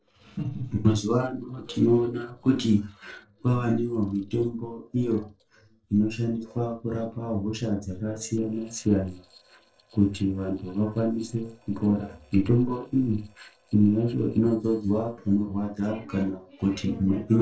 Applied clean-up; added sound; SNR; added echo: neural separator model SepFormer DNS4.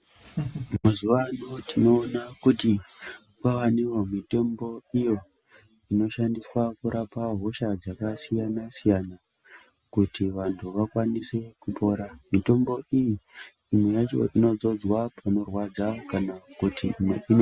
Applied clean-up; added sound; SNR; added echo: none; none; none; none.